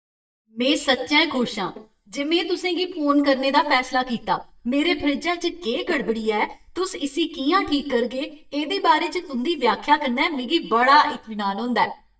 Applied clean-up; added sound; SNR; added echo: neural mask model DeepFilterNet 3.